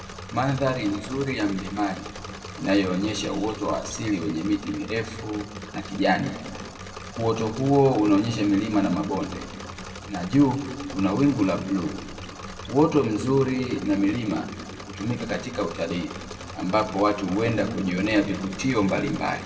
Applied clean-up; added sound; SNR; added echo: none; Engine / Mechanisms; 13 dB; reverberation time 1.2 s.